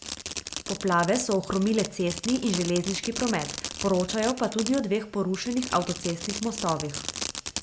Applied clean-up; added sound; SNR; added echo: none; Fireworks; 8 dB; none.